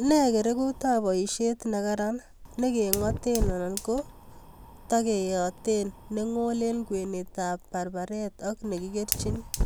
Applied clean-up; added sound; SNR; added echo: none; Fire; 9 dB; none.